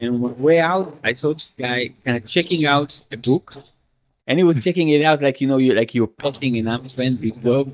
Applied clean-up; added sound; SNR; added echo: neural mask model DeepFilterNet 3.